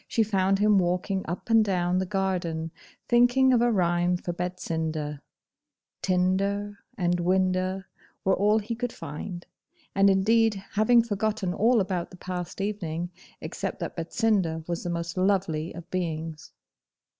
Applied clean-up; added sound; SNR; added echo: none; none; none; none.